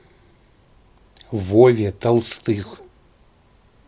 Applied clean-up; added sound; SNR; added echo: none; none; none; none.